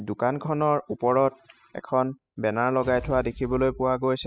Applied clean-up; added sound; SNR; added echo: classical method spectral subtraction.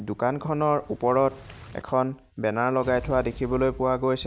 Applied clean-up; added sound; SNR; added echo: none; Explosion; 18 dB; none.